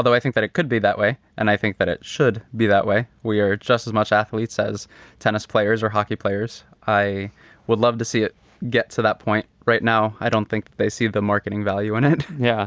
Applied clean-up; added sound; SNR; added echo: none; none; none; none.